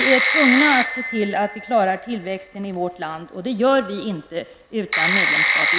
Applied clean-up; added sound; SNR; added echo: none; Telephone; 1 dB; none.